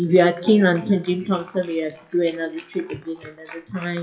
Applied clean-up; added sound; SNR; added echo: classical method WPE with log-MMSE.